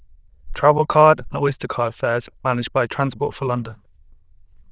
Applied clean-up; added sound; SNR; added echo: neural diffusion model UNIVERSE++.